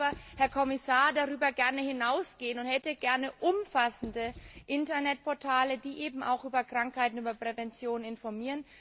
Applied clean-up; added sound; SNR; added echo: none; Writing; 16 dB; none.